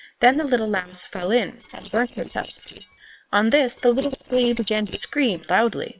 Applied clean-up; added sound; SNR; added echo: neural separator model SepFormer WHAM!.